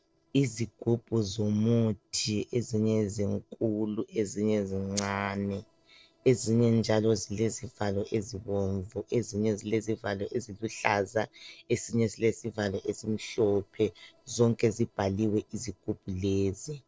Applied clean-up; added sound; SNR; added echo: neural separator model SepFormer DNS4.